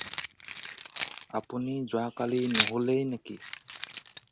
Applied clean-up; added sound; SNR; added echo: none; Keys jangling; -4 dB; none.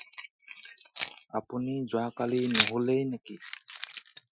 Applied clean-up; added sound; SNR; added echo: classical method Wiener filter.